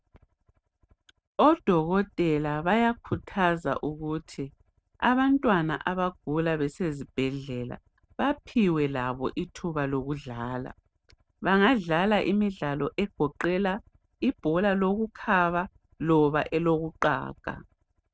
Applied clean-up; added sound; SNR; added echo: neural mask model RNNoise.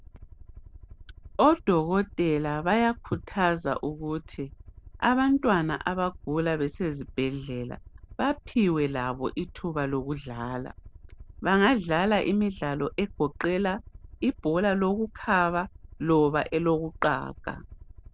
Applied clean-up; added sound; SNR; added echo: none; Aircraft; 19 dB; none.